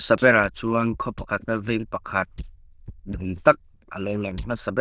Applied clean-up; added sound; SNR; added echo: neural diffusion model UNIVERSE++.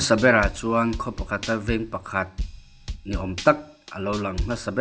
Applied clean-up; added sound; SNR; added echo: none; Drum / Drum kit; 9 dB; none.